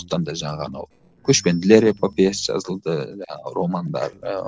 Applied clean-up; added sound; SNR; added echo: neural separator model SepFormer DNS4.